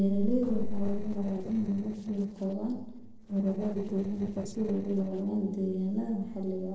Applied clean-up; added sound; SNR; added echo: neural separator model SepFormer DNS4.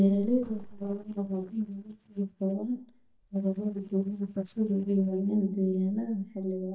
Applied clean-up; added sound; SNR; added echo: neural mask model DeepFilterNet 3.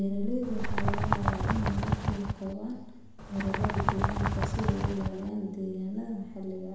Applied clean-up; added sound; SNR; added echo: none; Bird; -2 dB; reverberation time 1.0 s.